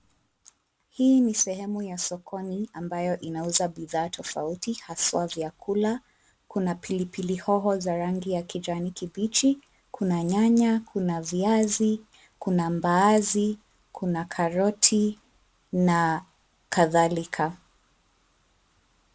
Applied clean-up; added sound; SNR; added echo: none; none; none; none.